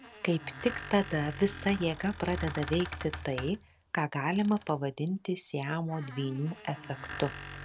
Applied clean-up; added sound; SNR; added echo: none; Squeak; 11 dB; none.